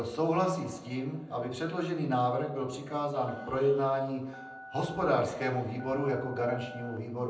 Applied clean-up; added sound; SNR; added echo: none; Telephone; 17 dB; reverberation time 0.6 s.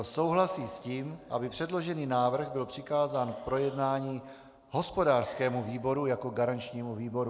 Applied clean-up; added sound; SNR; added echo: none; none; none; none.